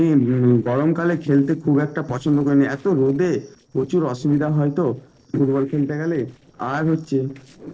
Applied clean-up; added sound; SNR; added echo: neural separator model SepFormer DNS4.